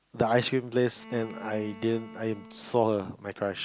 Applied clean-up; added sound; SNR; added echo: none; Bowed string instrument; 18 dB; none.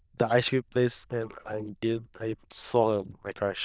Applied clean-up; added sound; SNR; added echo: neural diffusion model UNIVERSE++.